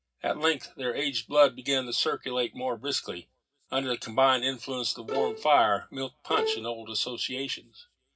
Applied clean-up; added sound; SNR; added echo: none; Bowed string instrument; 6 dB; reverberation time 0.4 s.